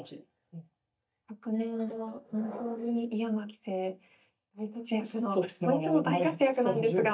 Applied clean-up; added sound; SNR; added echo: neural mask model DeepFilterNet 3.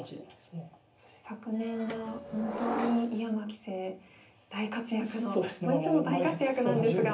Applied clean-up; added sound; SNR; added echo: none; Subway, metro, underground; 6 dB; reverberation time 0.3 s.